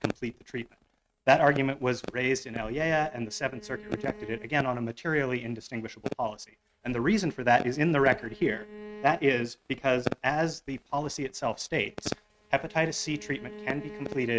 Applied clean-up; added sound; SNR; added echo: neural mask model RNNoise.